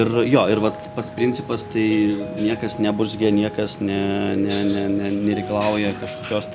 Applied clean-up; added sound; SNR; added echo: none; Mallet percussion; 14 dB; none.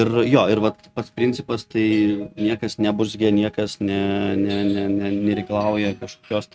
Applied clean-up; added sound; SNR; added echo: neural mask model RNNoise.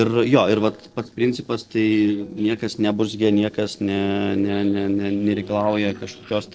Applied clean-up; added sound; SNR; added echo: neural separator model SepFormer DNS4.